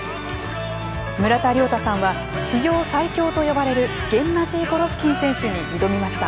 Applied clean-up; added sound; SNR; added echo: none; none; none; none.